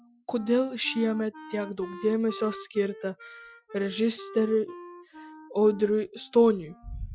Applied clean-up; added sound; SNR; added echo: classical method Wiener filter.